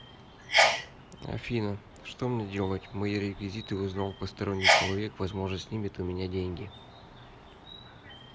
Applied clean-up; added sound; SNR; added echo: none; Sneeze; -1 dB; none.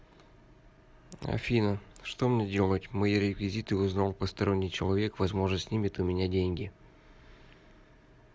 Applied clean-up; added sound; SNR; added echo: none; none; none; none.